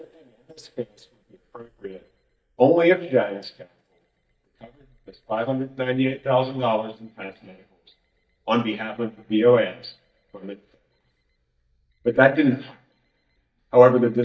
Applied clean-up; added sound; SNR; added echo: neural mask model DeepFilterNet 3.